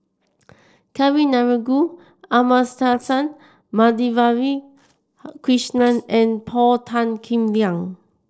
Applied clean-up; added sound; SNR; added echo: neural separator model SepFormer DNS4.